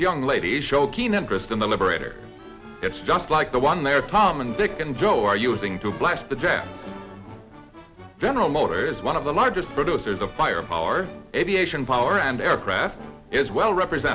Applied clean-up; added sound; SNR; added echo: none; none; none; none.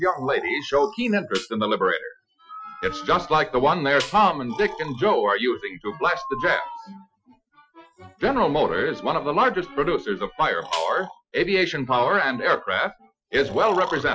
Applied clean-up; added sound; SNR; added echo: classical method Wiener filter.